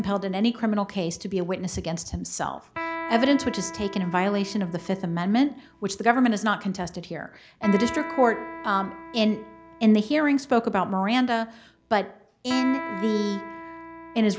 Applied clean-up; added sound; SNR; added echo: none; Electric guitar; 14 dB; none.